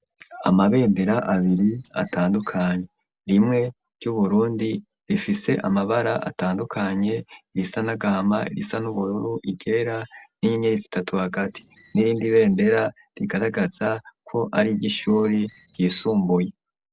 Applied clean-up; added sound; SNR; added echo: neural separator model SepFormer DNS4.